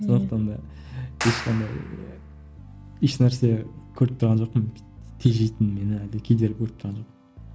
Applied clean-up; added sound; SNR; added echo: none; Clapping; 11 dB; none.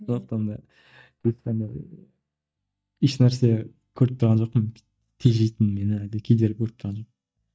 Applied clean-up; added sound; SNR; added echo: neural mask model DeepFilterNet 3.